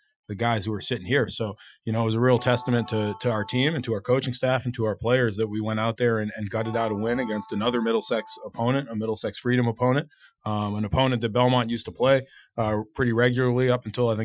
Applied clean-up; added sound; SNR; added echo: classical method Wiener filter.